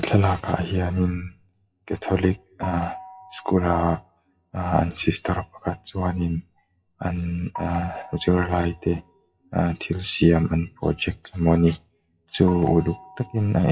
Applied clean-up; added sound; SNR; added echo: classical method WPE with log-MMSE.